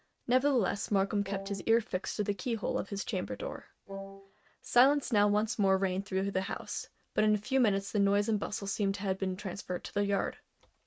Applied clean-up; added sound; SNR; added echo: neural mask model RNNoise.